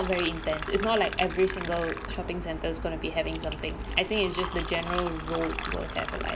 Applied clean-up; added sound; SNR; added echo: none; Fill (with liquid); 9 dB; none.